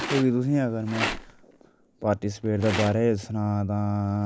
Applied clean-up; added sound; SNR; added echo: none; Rattle; 11 dB; none.